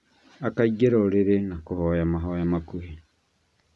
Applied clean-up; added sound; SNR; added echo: none; none; none; none.